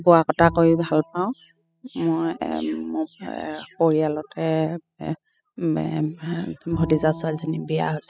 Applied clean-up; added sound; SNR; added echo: classical method spectral subtraction.